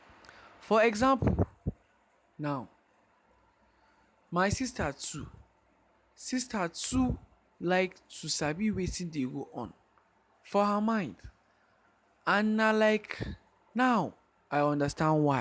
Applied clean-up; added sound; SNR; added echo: none; none; none; none.